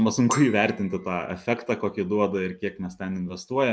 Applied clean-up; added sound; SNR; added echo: none; Chink, clink; 18 dB; none.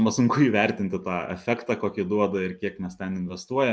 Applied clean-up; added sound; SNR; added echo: none; none; none; none.